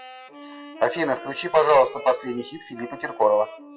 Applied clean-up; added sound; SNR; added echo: classical method WPE with log-MMSE.